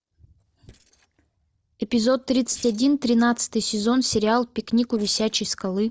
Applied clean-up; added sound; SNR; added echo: neural separator model SepFormer DNS4.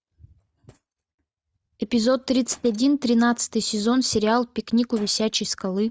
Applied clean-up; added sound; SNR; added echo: neural mask model RNNoise.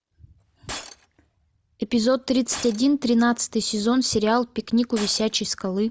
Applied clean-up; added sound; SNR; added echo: none; Shatter; 16 dB; none.